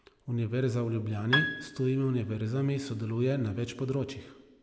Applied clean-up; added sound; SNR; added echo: none; Piano; 4 dB; none.